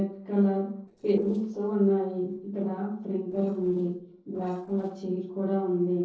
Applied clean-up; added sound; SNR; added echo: neural separator model SepFormer DNS4.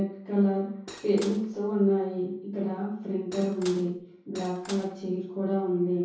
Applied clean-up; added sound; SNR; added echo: none; Cutlery, silverware / Dishes, pots, and pans; 16 dB; reverberation time 0.6 s.